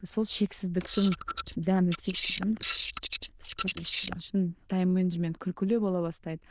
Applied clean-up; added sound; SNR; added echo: neural diffusion model UNIVERSE++.